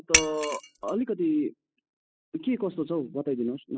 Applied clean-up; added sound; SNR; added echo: classical method spectral subtraction.